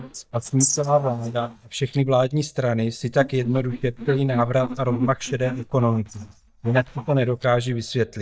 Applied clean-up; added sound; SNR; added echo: neural mask model DeepFilterNet 3.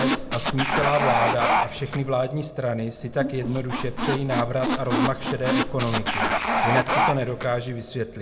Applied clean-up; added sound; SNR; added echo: none; Squeak; -2 dB; reverberation time 0.3 s.